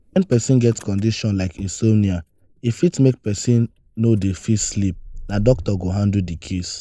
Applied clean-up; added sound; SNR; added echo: neural mask model Resemble Enhance denoiser.